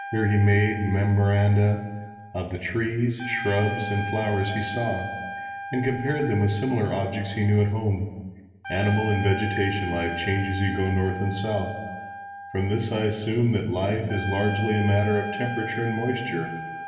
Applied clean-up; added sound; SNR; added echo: none; Trumpet; 11 dB; reverberation time 1.2 s.